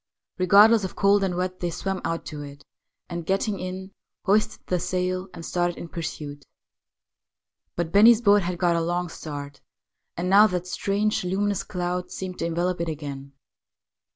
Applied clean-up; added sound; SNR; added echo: none; none; none; none.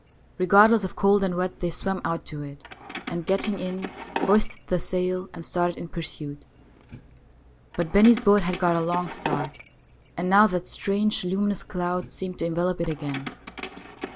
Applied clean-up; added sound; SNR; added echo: none; Keys jangling; 14 dB; none.